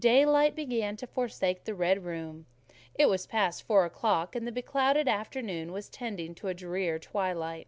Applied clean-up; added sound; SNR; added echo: none; none; none; none.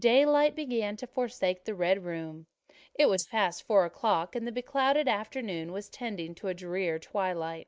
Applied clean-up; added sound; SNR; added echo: neural mask model Resemble Enhance denoiser.